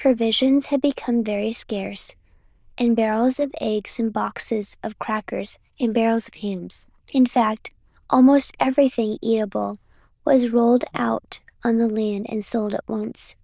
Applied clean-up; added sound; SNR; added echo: neural diffusion model UNIVERSE++.